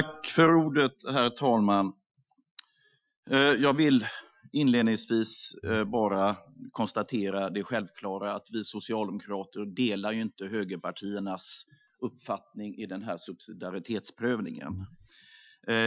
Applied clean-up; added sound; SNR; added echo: classical method Wiener filter.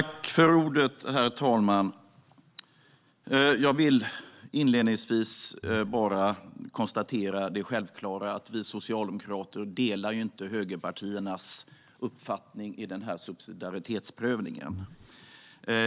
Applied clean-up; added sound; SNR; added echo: none; Breathing; 13 dB; none.